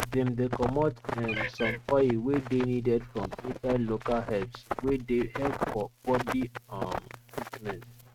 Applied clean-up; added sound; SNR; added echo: neural mask model RNNoise.